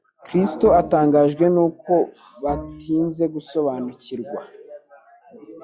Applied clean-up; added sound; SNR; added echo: classical method log-MMSE.